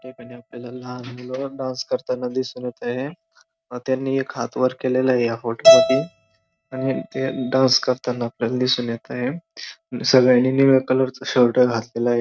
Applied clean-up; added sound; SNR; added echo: neural mask model RNNoise.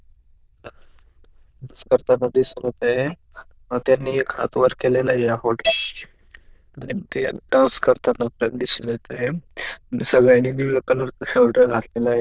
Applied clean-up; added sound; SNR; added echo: neural diffusion model UNIVERSE++.